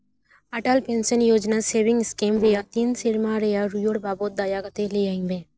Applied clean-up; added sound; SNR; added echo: neural separator model SepFormer DNS4.